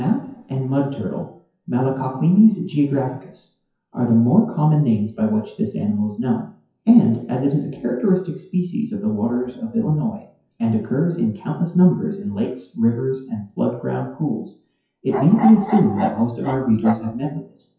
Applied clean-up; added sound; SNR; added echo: classical method WPE with log-MMSE.